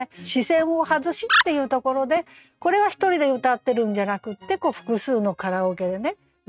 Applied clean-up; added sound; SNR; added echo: neural mask model RNNoise.